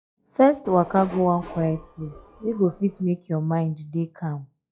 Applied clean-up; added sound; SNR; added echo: classical method log-MMSE.